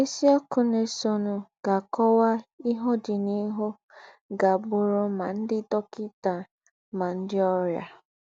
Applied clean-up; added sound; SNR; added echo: none; none; none; none.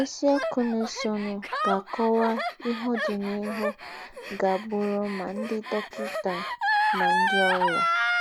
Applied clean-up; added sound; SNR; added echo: none; Gasp; 0 dB; none.